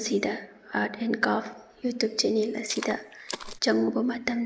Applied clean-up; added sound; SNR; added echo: neural mask model Resemble Enhance denoiser.